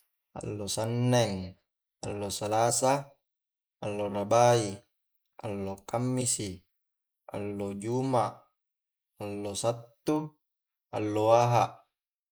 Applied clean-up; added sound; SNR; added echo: neural mask model Resemble Enhance denoiser.